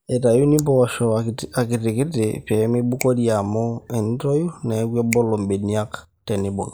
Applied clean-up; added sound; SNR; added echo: neural mask model Resemble Enhance denoiser.